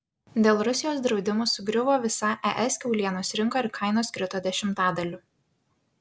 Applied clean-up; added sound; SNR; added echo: none; none; none; none.